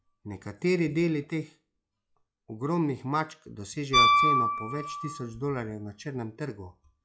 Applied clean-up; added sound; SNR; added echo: classical method log-MMSE.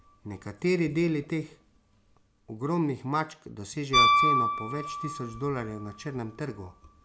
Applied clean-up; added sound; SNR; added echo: none; Piano; -1 dB; none.